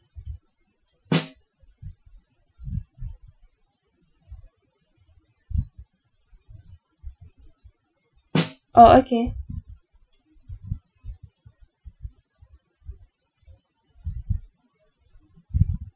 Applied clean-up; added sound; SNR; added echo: classical method Wiener filter.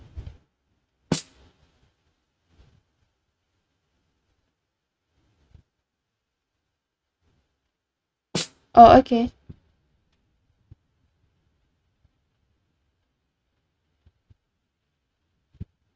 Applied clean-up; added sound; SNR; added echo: neural mask model RNNoise.